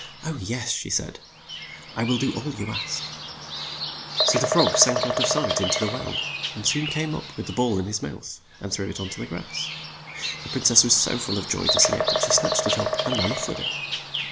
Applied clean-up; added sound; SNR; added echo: none; Bird vocalization, bird call, bird song; 2 dB; none.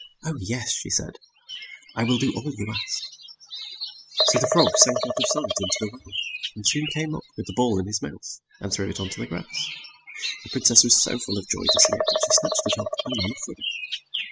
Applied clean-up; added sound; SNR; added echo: classical method spectral subtraction.